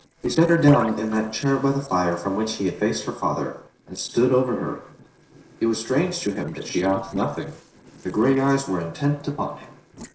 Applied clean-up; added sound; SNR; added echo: neural separator model SepFormer DNS4.